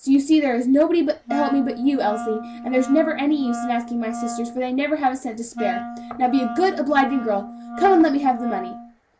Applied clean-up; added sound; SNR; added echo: none; Wind instrument, woodwind instrument; 10 dB; none.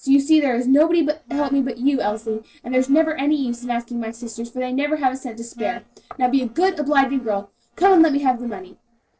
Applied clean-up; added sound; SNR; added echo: neural separator model SepFormer DNS4.